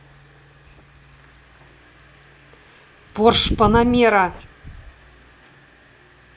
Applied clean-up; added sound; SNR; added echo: none; none; none; none.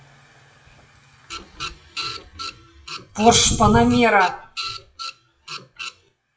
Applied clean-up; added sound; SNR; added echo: classical method WPE with log-MMSE.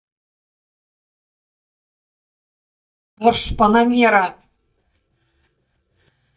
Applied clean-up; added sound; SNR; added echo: neural mask model DeepFilterNet 3.